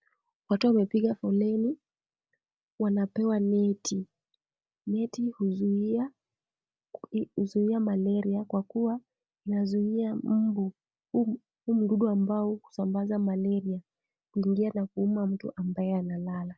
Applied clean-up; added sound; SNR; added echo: none; none; none; none.